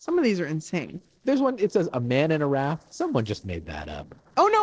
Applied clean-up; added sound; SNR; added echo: neural separator model SepFormer DNS4.